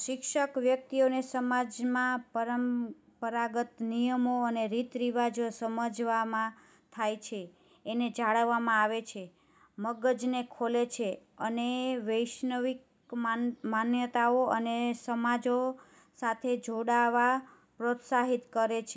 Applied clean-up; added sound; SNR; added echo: none; none; none; none.